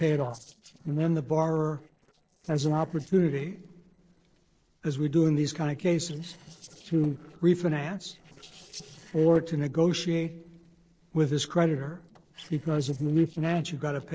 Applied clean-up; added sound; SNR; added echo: neural separator model SepFormer DNS4.